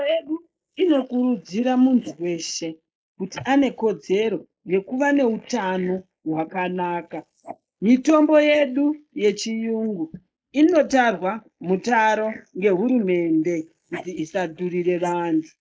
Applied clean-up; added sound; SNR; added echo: neural mask model Resemble Enhance denoiser.